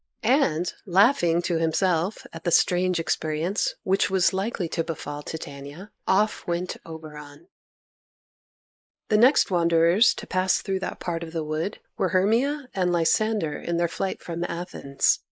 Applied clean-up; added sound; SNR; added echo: neural mask model Resemble Enhance denoiser.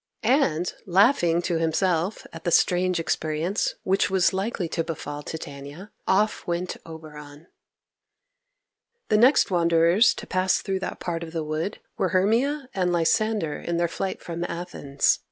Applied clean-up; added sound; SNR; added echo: none; none; none; none.